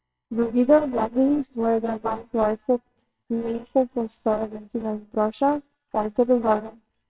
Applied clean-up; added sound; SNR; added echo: neural separator model SepFormer WHAMR!.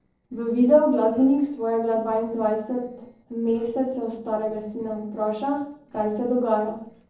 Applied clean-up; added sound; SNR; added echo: neural separator model SepFormer DNS4.